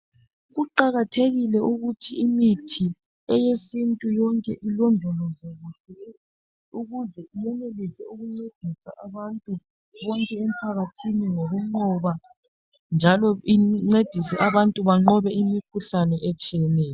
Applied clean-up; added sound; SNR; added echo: none; none; none; none.